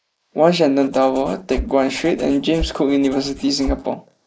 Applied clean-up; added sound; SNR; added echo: neural mask model Resemble Enhance denoiser.